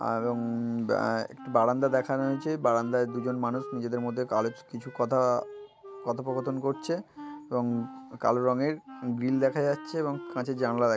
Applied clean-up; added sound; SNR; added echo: none; Wind instrument, woodwind instrument; 16 dB; none.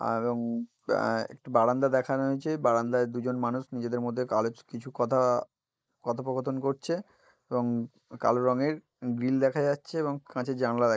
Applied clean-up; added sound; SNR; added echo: neural mask model Resemble Enhance denoiser.